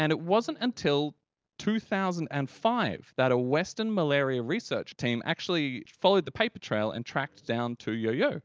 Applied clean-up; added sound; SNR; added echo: none; none; none; none.